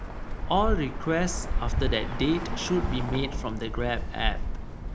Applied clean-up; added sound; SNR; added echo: none; Bird; 0 dB; none.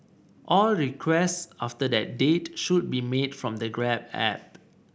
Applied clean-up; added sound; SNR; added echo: none; none; none; none.